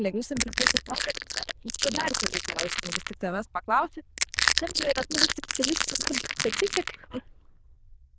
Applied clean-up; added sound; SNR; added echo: neural diffusion model UNIVERSE++.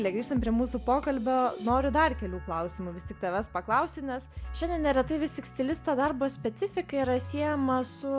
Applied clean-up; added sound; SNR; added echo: none; none; none; none.